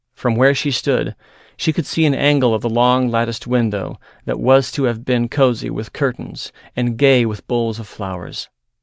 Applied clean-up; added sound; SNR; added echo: none; none; none; none.